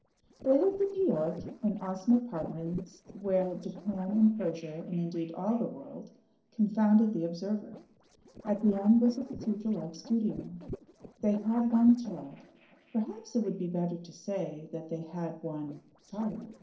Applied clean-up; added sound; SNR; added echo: neural separator model SepFormer DNS4.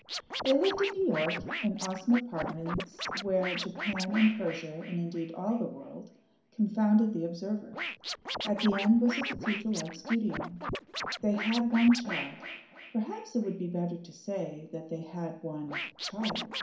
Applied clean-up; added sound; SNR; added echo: none; Scratching (performance technique); 8 dB; reverberation time 0.5 s.